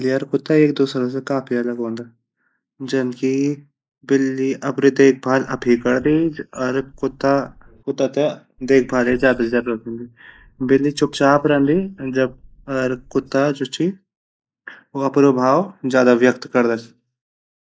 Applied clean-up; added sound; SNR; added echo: neural mask model Resemble Enhance denoiser.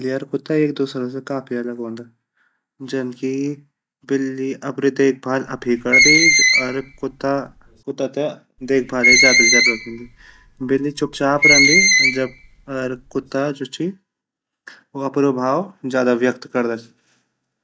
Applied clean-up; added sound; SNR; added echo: none; Screech; -5 dB; none.